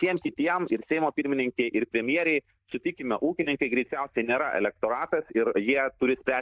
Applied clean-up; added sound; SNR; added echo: neural mask model DeepFilterNet 3.